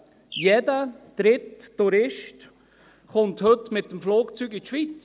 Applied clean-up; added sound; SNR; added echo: none; Bird; 14 dB; none.